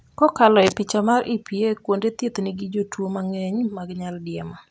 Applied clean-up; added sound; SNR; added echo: none; none; none; none.